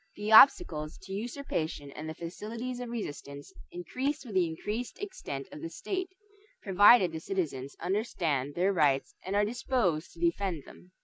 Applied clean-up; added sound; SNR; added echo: neural mask model Resemble Enhance denoiser.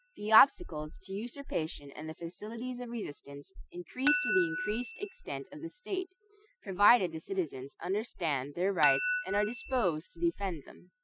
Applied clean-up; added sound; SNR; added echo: classical method spectral subtraction.